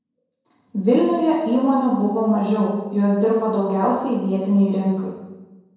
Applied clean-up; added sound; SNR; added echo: none; none; none; reverberation time 1.0 s.